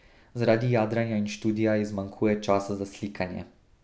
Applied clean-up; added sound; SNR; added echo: none; none; none; none.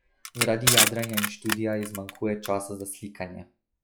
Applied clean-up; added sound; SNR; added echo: classical method log-MMSE.